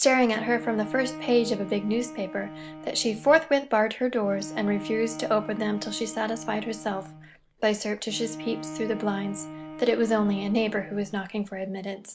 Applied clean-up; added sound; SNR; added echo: none; Bowed string instrument; 13 dB; none.